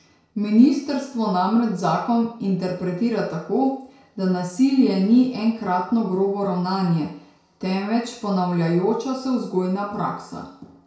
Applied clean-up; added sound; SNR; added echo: none; none; none; reverberation time 0.6 s.